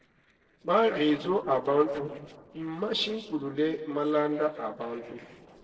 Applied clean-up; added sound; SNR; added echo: neural separator model SepFormer DNS4.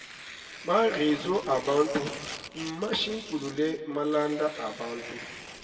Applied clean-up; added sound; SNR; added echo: none; Tearing; 14 dB; reverberation time 1.7 s.